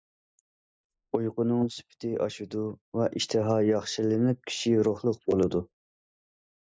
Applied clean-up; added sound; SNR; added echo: neural mask model Resemble Enhance denoiser.